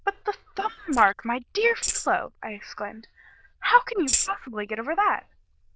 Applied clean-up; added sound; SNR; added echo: neural diffusion model UNIVERSE++.